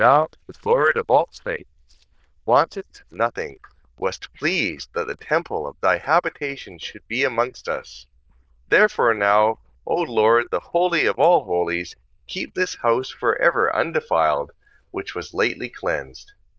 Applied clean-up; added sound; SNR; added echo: neural diffusion model UNIVERSE++.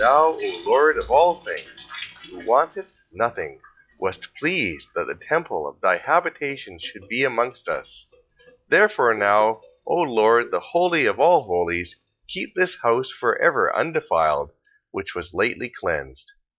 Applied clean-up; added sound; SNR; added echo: classical method log-MMSE.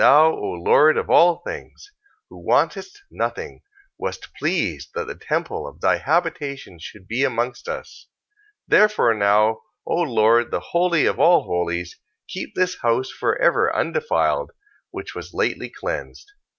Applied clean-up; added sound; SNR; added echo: none; none; none; none.